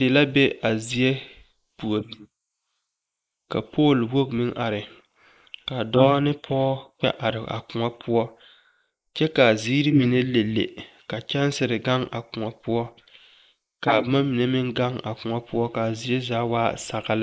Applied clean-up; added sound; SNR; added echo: neural mask model Resemble Enhance denoiser.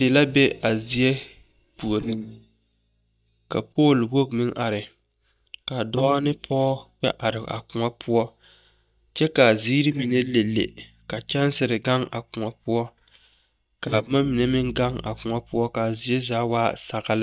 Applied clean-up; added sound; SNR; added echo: neural mask model DeepFilterNet 3.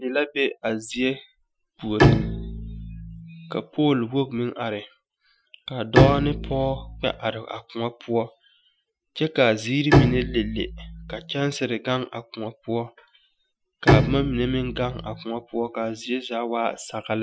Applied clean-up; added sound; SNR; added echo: classical method Wiener filter.